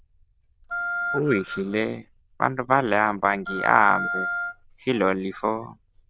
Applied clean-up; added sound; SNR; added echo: neural diffusion model UNIVERSE++.